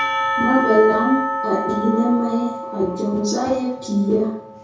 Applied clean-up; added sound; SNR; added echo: none; Church bell / Percussion; 5 dB; reverberation time 0.6 s.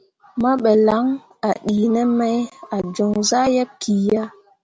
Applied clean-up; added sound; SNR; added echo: none; none; none; none.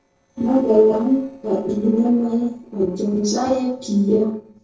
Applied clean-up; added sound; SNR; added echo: neural separator model SepFormer DNS4.